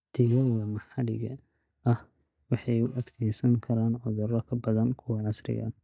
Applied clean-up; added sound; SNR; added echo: neural mask model DeepFilterNet 3.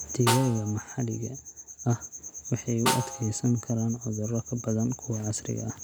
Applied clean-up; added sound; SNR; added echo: none; Snare drum; 7 dB; none.